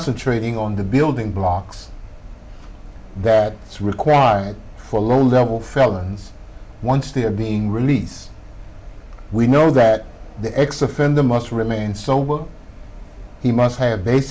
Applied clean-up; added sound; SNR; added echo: none; none; none; none.